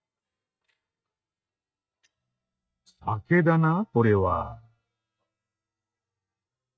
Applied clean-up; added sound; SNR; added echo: neural mask model DeepFilterNet 3.